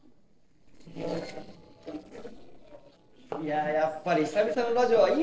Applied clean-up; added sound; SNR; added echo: neural separator model SepFormer DNS4.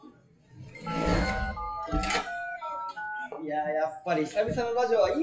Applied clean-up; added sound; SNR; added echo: classical method WPE with log-MMSE.